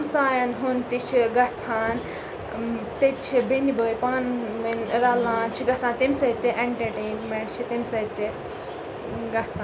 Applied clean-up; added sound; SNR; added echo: none; none; none; none.